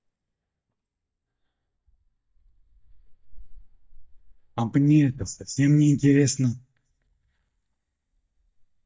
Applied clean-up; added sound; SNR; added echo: neural mask model DeepFilterNet 3.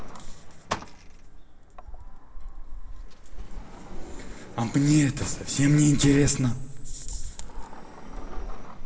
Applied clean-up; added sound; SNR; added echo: none; Sliding door; 5 dB; reverberation time 1.3 s.